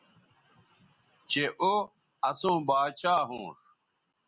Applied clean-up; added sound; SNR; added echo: none; none; none; none.